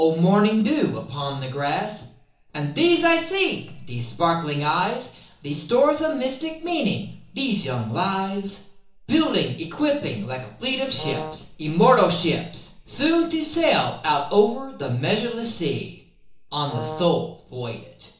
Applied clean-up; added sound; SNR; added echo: none; Brass instrument; 12 dB; reverberation time 0.8 s.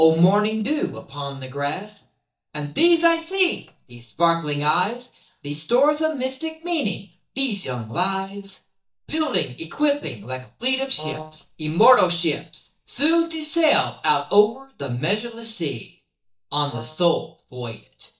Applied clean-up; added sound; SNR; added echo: neural mask model DeepFilterNet 3.